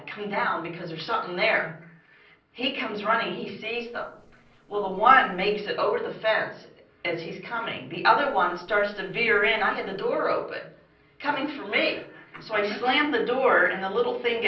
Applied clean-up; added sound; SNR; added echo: neural separator model SepFormer DNS4.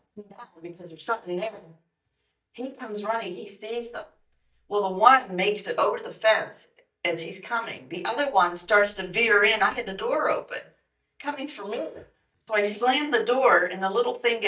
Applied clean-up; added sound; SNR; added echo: neural mask model DeepFilterNet 3.